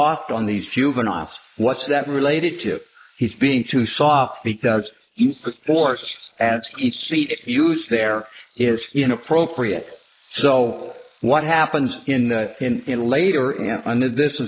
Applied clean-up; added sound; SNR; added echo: neural mask model Resemble Enhance denoiser.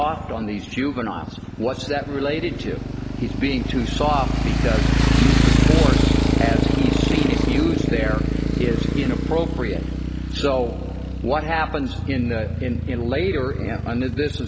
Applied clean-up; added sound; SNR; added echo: none; Motorcycle; -4 dB; none.